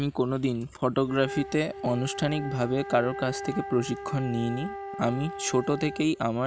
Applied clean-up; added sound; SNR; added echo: none; Wind instrument, woodwind instrument; 11 dB; none.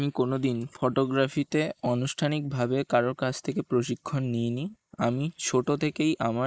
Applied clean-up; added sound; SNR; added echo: neural mask model Resemble Enhance denoiser.